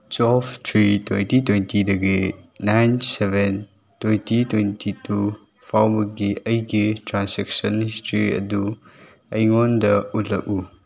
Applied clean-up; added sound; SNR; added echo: none; none; none; none.